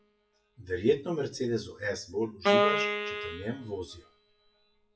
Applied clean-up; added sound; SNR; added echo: classical method WPE with log-MMSE.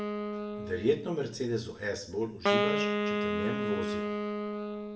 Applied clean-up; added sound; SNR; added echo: none; Wind instrument, woodwind instrument; -2 dB; reverberation time 0.4 s.